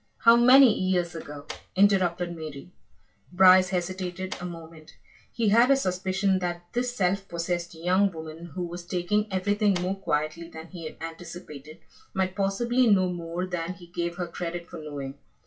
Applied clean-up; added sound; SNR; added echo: classical method WPE with log-MMSE.